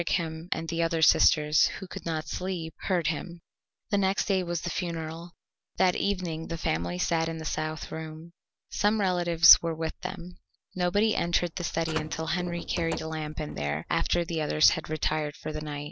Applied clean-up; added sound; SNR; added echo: none; Car; 12 dB; none.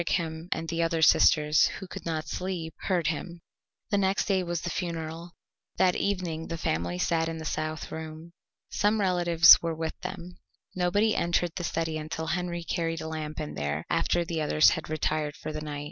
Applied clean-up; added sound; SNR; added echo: none; none; none; none.